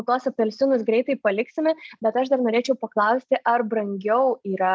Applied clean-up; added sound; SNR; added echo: none; none; none; none.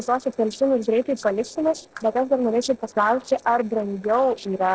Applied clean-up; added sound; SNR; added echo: neural separator model SepFormer DNS4.